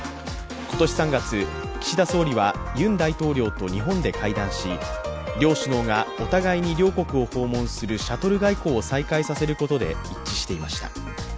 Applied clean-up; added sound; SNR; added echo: none; none; none; none.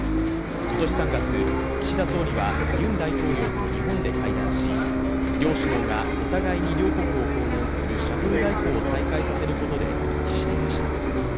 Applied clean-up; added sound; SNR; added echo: none; Bus; -5 dB; none.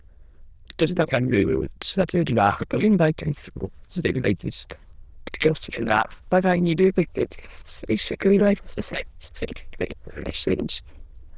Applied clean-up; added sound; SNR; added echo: neural diffusion model UNIVERSE++.